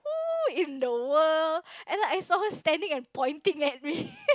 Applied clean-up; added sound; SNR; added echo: none; none; none; none.